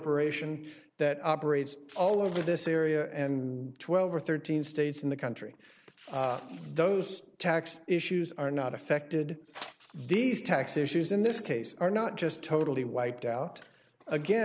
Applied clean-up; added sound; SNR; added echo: none; none; none; none.